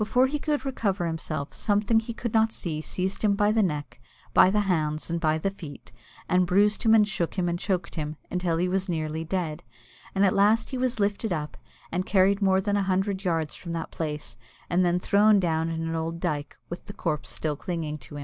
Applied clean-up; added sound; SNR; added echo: none; none; none; none.